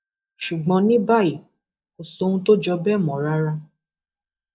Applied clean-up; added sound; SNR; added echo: neural mask model DeepFilterNet 3.